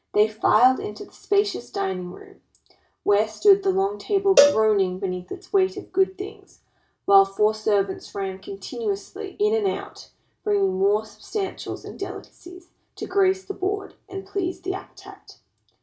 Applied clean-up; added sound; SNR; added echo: none; Cowbell; 1 dB; reverberation time 0.2 s.